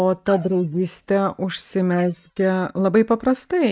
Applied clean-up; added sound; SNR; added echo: neural mask model DeepFilterNet 3.